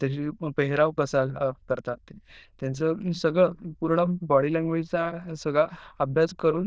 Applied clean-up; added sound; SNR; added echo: neural diffusion model UNIVERSE++.